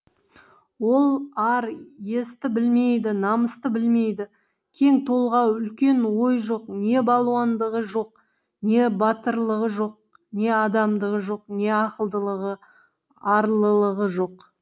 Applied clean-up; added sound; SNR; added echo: none; none; none; none.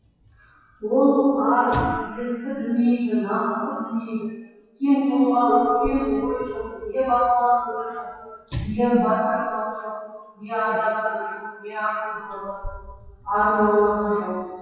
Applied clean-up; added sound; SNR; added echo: classical method WPE with log-MMSE.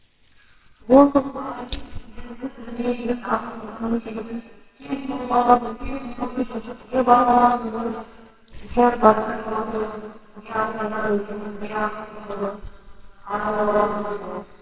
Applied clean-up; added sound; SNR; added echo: neural separator model SepFormer WHAMR!.